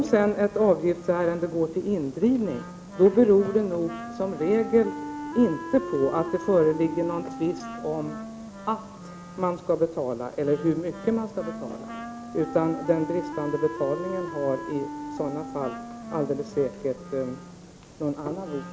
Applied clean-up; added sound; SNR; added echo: none; Wind instrument, woodwind instrument; 12 dB; none.